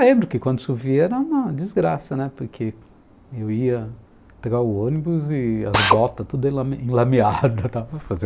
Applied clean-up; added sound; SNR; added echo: none; Drill; 0 dB; none.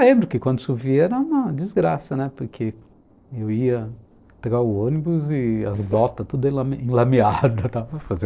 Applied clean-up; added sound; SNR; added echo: neural separator model SepFormer DNS4.